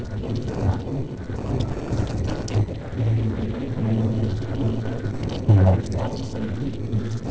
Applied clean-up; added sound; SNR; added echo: neural separator model SepFormer DNS4.